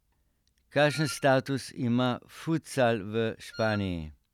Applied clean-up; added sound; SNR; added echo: none; Wind instrument, woodwind instrument; 16 dB; none.